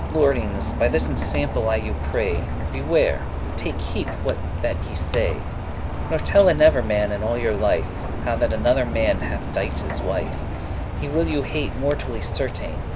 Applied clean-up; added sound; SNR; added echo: none; Rain; 2 dB; none.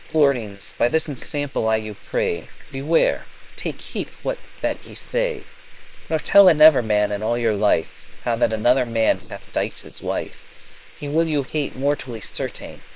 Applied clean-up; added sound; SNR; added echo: neural separator model SepFormer WHAM!.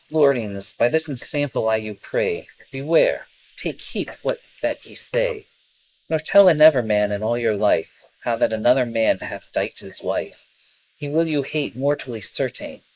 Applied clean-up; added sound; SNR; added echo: neural mask model Resemble Enhance denoiser.